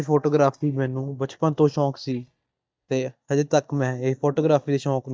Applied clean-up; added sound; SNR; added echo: neural mask model DeepFilterNet 3.